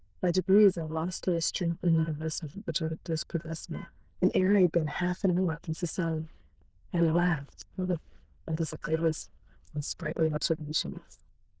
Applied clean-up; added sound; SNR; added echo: neural diffusion model UNIVERSE++.